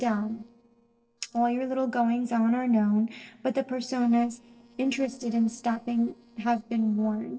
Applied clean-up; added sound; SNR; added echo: neural separator model SepFormer DNS4.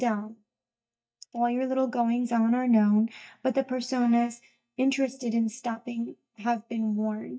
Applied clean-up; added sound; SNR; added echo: neural mask model DeepFilterNet 3.